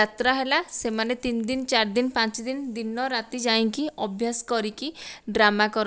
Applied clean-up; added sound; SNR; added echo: none; none; none; none.